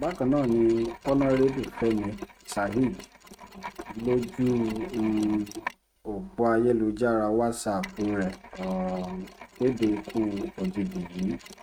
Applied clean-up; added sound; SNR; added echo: neural mask model RNNoise.